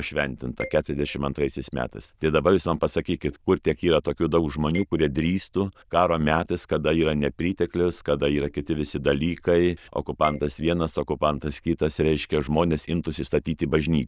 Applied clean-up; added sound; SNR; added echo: neural diffusion model UNIVERSE++.